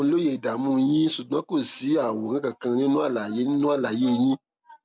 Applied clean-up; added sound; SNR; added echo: none; none; none; none.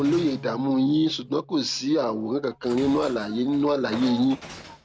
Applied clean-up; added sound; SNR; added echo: none; Train + Bowed string instrument; 17 dB; none.